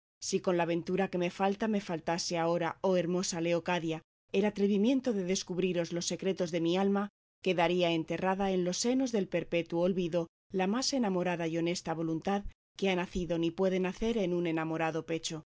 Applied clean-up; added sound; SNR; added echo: none; none; none; none.